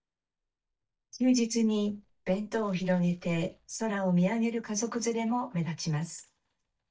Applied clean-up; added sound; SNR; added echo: neural mask model DeepFilterNet 3.